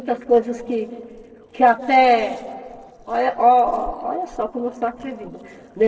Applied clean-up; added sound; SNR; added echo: neural separator model SepFormer DNS4.